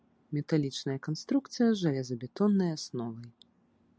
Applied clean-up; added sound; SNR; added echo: none; none; none; none.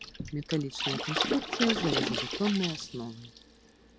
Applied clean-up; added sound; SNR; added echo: none; Water / Splash, splatter; 1 dB; none.